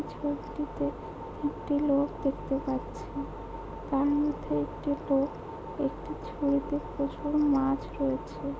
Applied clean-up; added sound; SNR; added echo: none; none; none; none.